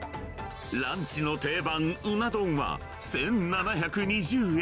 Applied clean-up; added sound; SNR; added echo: none; Sliding door; 19 dB; none.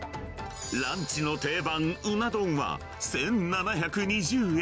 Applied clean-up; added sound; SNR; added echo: none; none; none; none.